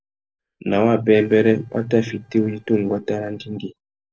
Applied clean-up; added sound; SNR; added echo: neural separator model SepFormer DNS4.